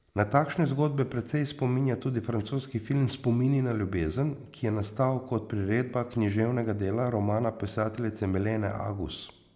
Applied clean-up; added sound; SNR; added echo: none; none; none; none.